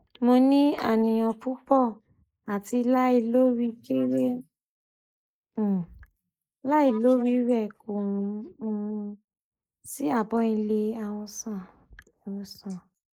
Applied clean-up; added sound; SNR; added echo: neural mask model Resemble Enhance denoiser.